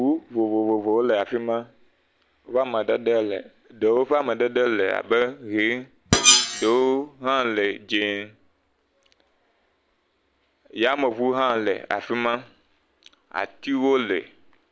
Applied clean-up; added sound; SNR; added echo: none; Screech; -3 dB; none.